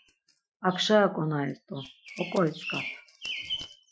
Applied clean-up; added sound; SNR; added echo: classical method Wiener filter.